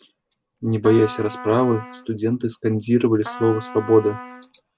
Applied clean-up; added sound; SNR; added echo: none; Trumpet; 15 dB; none.